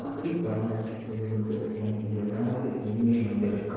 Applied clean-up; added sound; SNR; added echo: neural separator model SepFormer DNS4.